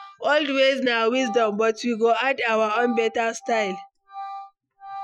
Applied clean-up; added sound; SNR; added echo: classical method Wiener filter.